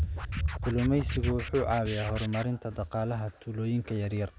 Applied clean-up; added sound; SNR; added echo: none; Scratching (performance technique); 13 dB; none.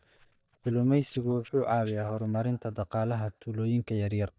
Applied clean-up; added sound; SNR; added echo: neural mask model DeepFilterNet 3.